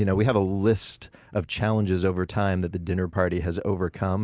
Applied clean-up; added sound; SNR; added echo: none; Cupboard open or close; 19 dB; none.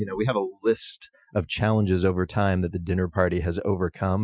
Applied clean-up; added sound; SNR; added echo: classical method Wiener filter.